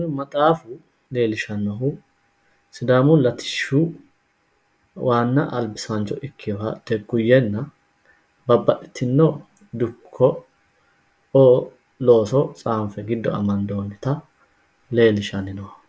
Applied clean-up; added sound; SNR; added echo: none; none; none; none.